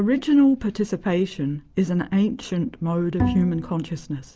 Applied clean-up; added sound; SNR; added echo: none; Bowed string instrument; 5 dB; none.